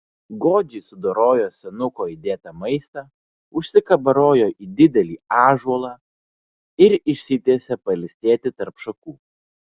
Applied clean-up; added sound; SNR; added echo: none; none; none; none.